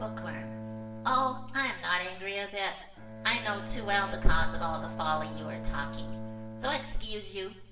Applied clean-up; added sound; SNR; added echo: none; Bowed string instrument; 10 dB; reverberation time 0.8 s.